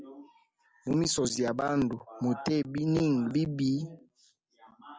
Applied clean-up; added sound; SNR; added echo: none; none; none; none.